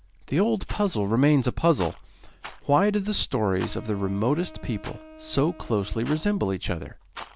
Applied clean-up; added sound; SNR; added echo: none; Wind instrument, woodwind instrument + Rattle; 20 dB; none.